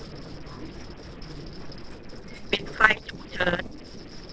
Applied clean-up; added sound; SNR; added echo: neural separator model SepFormer DNS4.